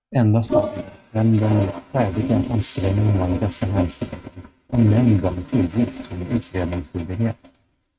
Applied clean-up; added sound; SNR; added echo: neural mask model RNNoise.